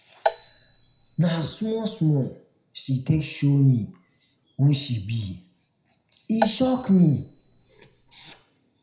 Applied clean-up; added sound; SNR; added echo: none; Marimba, xylophone; 9 dB; reverberation time 0.4 s.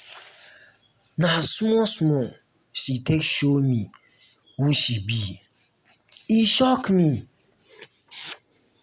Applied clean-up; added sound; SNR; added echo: none; none; none; none.